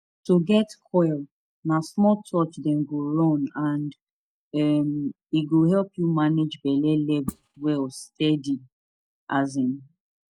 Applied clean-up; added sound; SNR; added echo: neural mask model DeepFilterNet 3.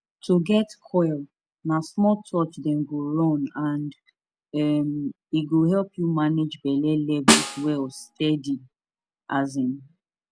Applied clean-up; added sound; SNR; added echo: none; Snare drum; -1 dB; none.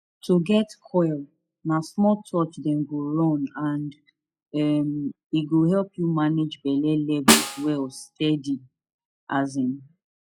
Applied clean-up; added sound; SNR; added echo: classical method log-MMSE.